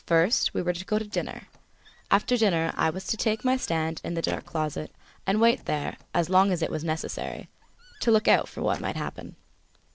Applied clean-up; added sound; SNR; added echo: neural separator model SepFormer DNS4.